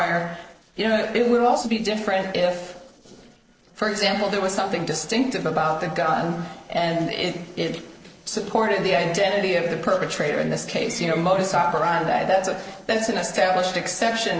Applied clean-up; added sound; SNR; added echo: neural separator model SepFormer DNS4.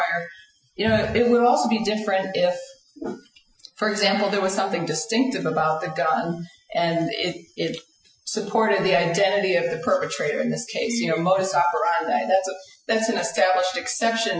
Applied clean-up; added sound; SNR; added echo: classical method Wiener filter.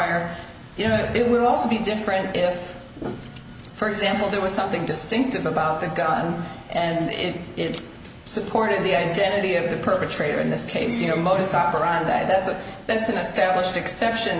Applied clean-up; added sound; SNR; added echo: none; Piano; 17 dB; none.